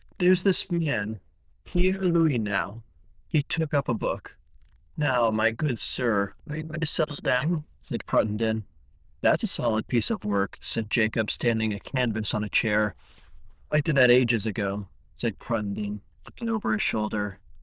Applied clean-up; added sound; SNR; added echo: neural diffusion model UNIVERSE++.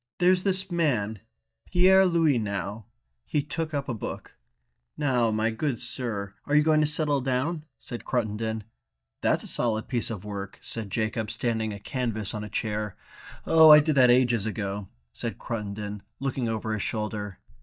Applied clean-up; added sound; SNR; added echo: neural mask model DeepFilterNet 3.